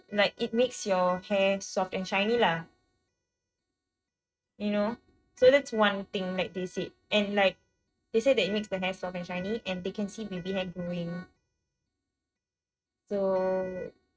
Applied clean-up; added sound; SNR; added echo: neural mask model RNNoise.